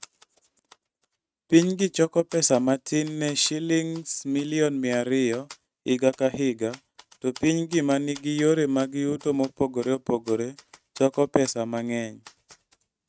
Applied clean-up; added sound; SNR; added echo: neural mask model RNNoise.